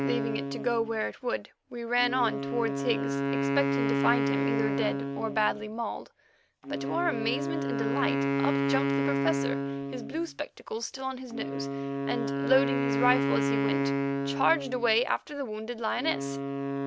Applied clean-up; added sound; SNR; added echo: none; Wind instrument, woodwind instrument; -1 dB; none.